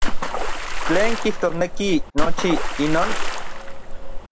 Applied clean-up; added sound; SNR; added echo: none; Water / Splash, splatter; -5 dB; none.